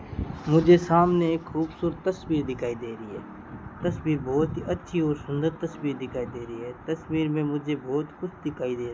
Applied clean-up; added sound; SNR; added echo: none; Guitar; 20 dB; none.